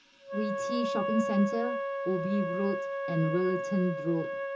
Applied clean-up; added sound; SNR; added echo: none; Wind instrument, woodwind instrument; 2 dB; reverberation time 0.2 s.